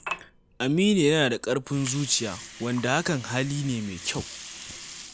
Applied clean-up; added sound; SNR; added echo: none; Water; 15 dB; none.